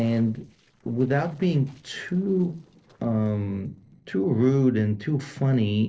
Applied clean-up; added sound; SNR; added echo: neural separator model SepFormer DNS4.